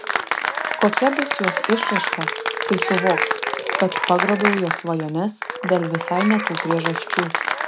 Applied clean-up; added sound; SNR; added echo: none; Applause / Cheering; 1 dB; none.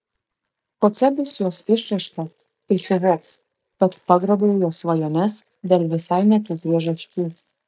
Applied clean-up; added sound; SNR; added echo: neural mask model DeepFilterNet 3.